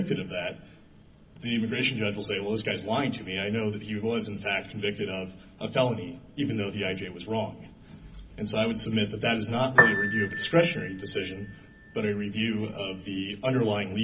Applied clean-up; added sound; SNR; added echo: none; Piano; 6 dB; reverberation time 0.4 s.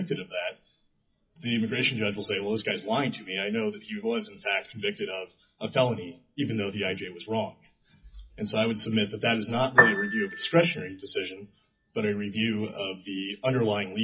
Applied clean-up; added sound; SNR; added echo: classical method WPE with log-MMSE.